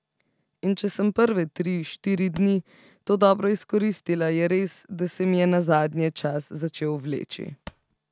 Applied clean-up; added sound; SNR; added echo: none; Tap; 16 dB; none.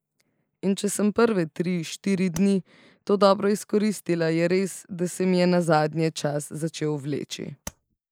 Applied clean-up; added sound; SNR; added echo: neural mask model Resemble Enhance denoiser.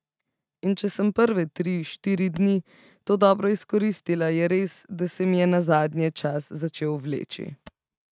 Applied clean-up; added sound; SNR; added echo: neural mask model RNNoise.